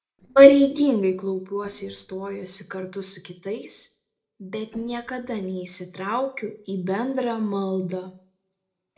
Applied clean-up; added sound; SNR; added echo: neural separator model SepFormer DNS4.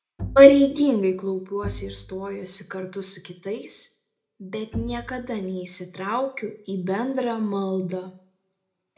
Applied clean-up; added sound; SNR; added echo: none; Bowed string instrument; 15 dB; reverberation time 0.3 s.